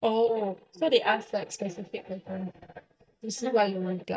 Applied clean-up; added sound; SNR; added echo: neural mask model DeepFilterNet 3.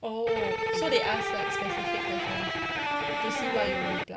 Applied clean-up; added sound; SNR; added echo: none; Electric guitar; -4 dB; none.